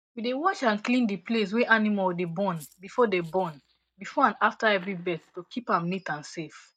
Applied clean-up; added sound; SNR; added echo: neural mask model DeepFilterNet 3.